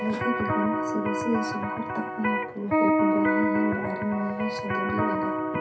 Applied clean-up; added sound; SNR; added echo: none; Electric guitar; -4 dB; reverberation time 0.3 s.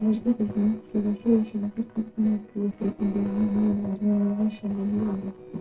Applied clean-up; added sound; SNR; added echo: neural separator model SepFormer DNS4.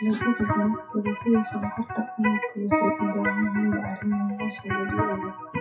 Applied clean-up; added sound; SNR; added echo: classical method WPE with log-MMSE.